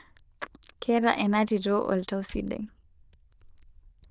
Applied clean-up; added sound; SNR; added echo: neural diffusion model UNIVERSE++.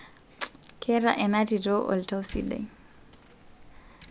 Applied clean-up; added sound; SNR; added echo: none; Slam; 19 dB; none.